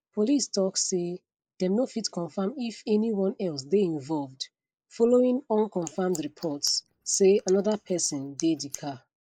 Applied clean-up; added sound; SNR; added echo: neural mask model Resemble Enhance denoiser.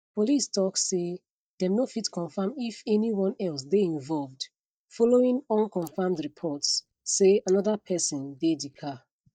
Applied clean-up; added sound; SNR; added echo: neural mask model DeepFilterNet 3.